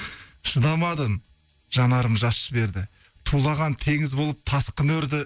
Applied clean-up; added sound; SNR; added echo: none; none; none; none.